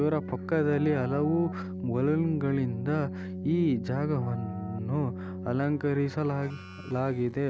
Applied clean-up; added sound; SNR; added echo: none; Keyboard (musical); 9 dB; none.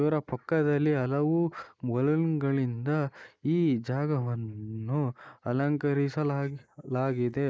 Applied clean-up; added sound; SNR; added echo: neural mask model Resemble Enhance denoiser.